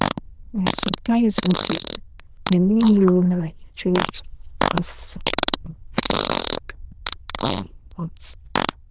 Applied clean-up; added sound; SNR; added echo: neural diffusion model UNIVERSE++.